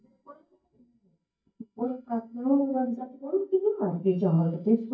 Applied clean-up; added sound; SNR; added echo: neural mask model DeepFilterNet 3.